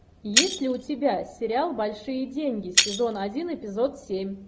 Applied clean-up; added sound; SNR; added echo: none; Shatter; 2 dB; none.